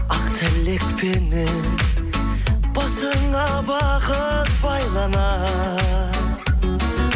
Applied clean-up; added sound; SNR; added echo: none; none; none; none.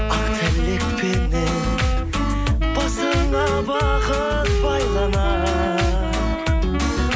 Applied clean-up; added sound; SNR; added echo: none; Wind instrument, woodwind instrument; 6 dB; none.